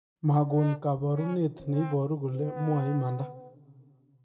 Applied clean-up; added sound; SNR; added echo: none; Brass instrument; 14 dB; reverberation time 2.0 s.